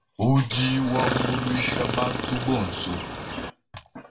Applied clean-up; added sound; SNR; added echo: none; Chirp, tweet; 2 dB; reverberation time 0.2 s.